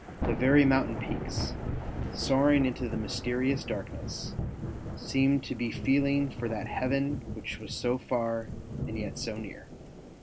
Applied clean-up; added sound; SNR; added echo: none; Thunder / Rain; 6 dB; none.